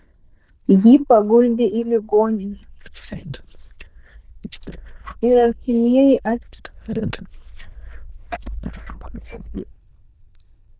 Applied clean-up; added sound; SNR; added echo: neural diffusion model UNIVERSE++.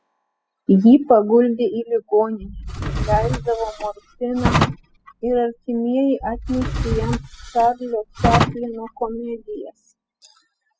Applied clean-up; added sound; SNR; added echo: classical method spectral subtraction.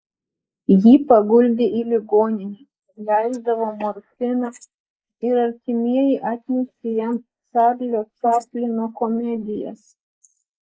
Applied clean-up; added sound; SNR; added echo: neural mask model Resemble Enhance denoiser.